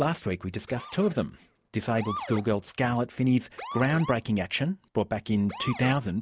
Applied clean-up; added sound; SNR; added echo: none; Motor vehicle (road) / Siren; 15 dB; none.